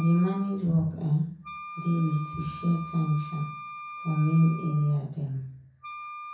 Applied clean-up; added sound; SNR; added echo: none; Wind instrument, woodwind instrument; 14 dB; reverberation time 0.5 s.